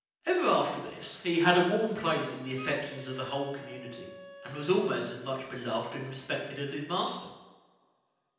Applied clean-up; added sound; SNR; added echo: none; Wind instrument, woodwind instrument; 17 dB; reverberation time 0.9 s.